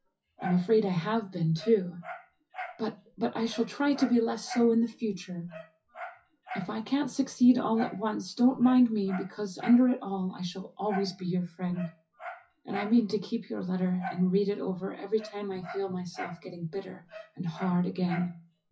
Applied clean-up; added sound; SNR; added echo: classical method WPE with log-MMSE.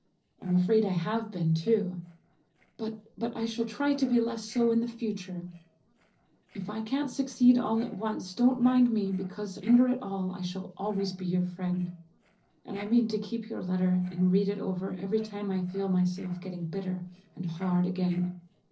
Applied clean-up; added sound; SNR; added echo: neural separator model SepFormer DNS4.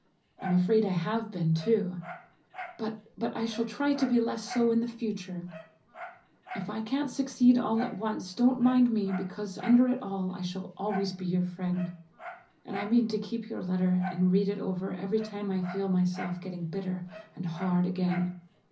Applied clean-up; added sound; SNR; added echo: none; Dog; 18 dB; reverberation time 0.5 s.